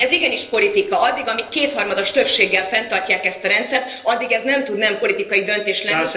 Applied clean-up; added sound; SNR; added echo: neural separator model SepFormer DNS4.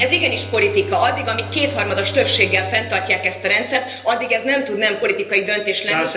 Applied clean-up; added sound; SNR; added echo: none; Bowed string instrument; 14 dB; reverberation time 1.4 s.